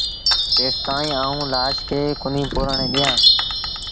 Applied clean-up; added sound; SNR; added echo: none; Chime; -4 dB; none.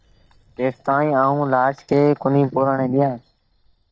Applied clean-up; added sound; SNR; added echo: neural mask model DeepFilterNet 3.